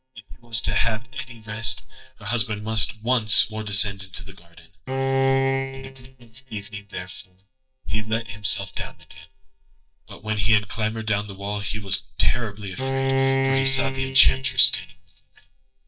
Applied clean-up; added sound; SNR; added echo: neural mask model DeepFilterNet 3.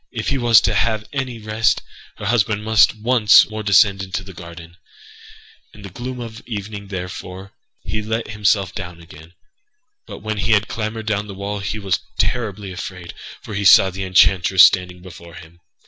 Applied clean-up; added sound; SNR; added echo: none; none; none; none.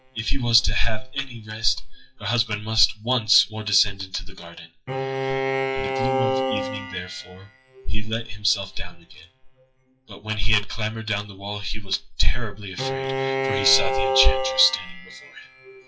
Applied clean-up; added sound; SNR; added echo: classical method WPE with log-MMSE.